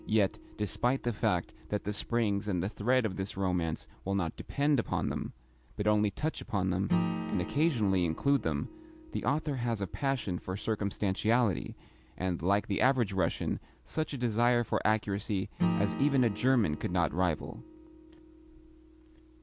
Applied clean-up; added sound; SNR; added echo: none; Acoustic guitar / Strum; 11 dB; none.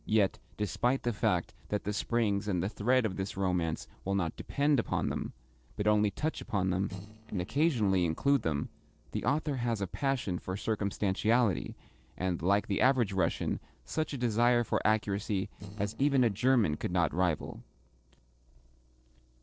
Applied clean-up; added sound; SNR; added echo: neural separator model SepFormer DNS4.